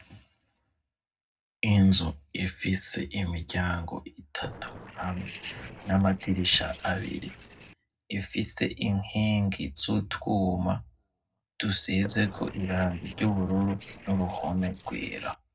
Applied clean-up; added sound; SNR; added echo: neural separator model SepFormer DNS4.